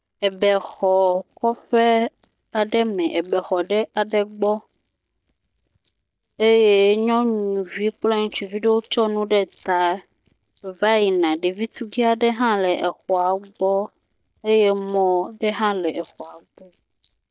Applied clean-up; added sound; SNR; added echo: neural mask model DeepFilterNet 3.